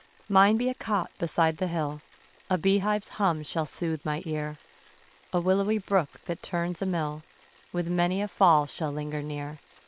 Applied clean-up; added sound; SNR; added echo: neural separator model SepFormer WHAM!.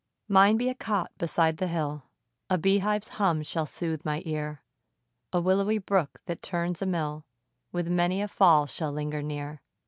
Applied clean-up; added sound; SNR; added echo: none; none; none; none.